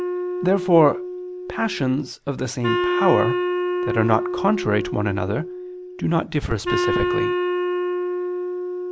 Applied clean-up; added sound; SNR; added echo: none; Wind instrument, woodwind instrument; 1 dB; none.